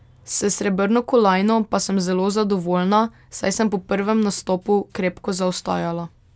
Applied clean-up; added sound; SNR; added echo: none; none; none; none.